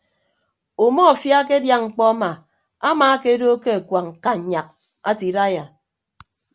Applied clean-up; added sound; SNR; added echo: none; none; none; none.